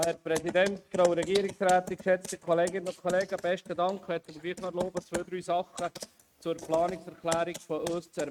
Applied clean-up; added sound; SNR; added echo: neural mask model RNNoise.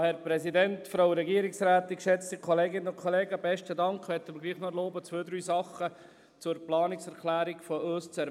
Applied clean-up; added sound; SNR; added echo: none; none; none; none.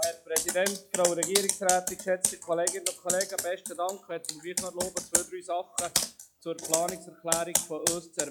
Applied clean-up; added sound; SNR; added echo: classical method log-MMSE.